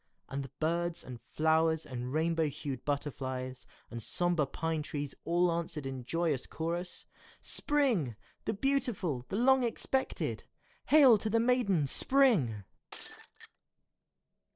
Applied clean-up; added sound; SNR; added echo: neural separator model SepFormer DNS4.